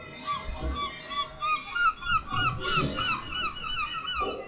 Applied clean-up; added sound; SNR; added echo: classical method WPE with log-MMSE.